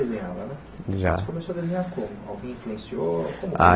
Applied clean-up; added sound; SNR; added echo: none; none; none; none.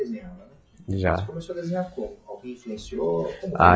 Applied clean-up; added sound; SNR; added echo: classical method log-MMSE.